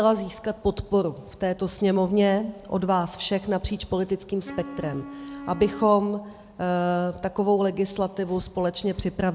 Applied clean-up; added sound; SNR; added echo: none; Wind instrument, woodwind instrument; 14 dB; none.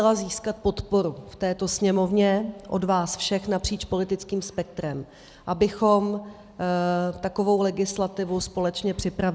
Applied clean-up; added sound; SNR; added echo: none; none; none; none.